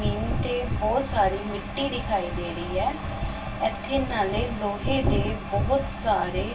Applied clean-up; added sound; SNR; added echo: none; Bus; 13 dB; reverberation time 0.2 s.